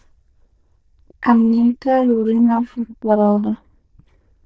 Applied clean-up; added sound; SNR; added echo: neural diffusion model UNIVERSE++.